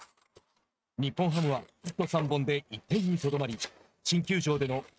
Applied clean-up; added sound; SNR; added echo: neural mask model RNNoise.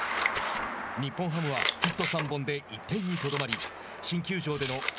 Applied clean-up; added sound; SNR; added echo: none; Scissors; 3 dB; none.